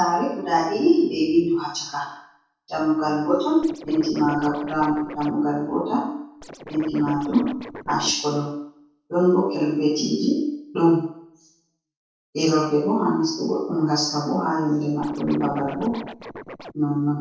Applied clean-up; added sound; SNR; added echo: neural separator model SepFormer DNS4.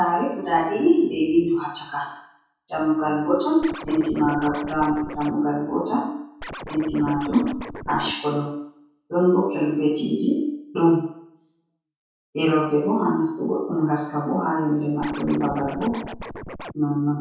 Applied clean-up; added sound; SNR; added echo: none; Scratching (performance technique); 12 dB; reverberation time 0.6 s.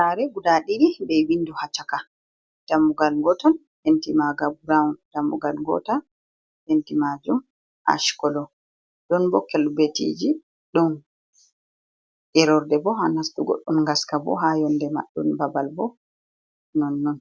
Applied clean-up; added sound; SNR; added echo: none; none; none; none.